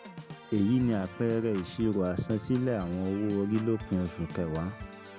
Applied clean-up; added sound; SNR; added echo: none; Organ; 15 dB; none.